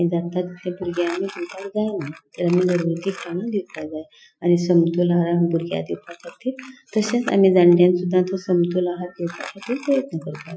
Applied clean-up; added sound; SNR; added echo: classical method Wiener filter.